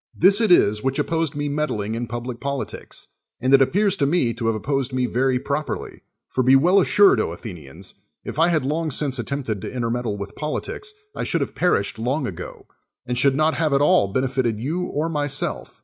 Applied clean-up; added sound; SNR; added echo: neural mask model RNNoise.